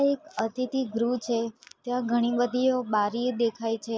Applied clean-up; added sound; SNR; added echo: none; none; none; none.